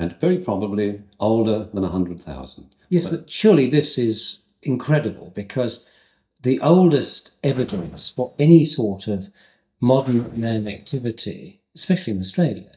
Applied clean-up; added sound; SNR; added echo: neural mask model DeepFilterNet 3.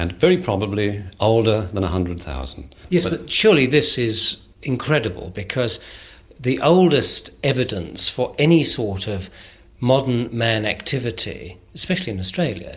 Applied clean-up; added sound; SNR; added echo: none; none; none; none.